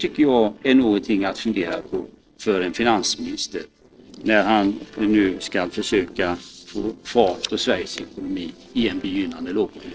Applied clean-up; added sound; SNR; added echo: neural separator model SepFormer DNS4.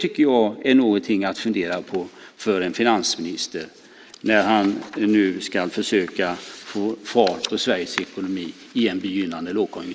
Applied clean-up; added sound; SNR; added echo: none; none; none; none.